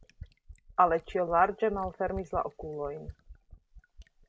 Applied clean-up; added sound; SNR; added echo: none; Fill (with liquid); 17 dB; none.